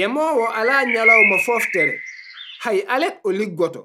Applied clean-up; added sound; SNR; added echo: none; Bird; 0 dB; none.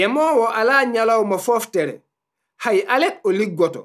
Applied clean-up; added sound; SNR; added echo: none; none; none; none.